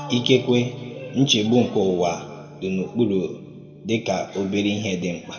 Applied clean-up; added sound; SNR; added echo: none; Electric guitar; 19 dB; reverberation time 1.7 s.